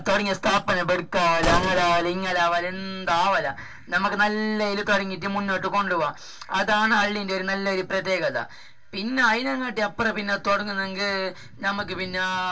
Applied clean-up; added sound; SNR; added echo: none; Gunshot, gunfire; 6 dB; reverberation time 0.2 s.